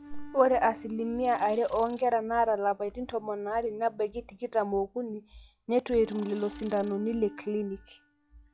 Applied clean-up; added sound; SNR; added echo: classical method log-MMSE.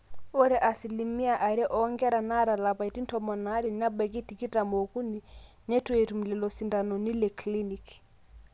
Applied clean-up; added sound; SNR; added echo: none; none; none; none.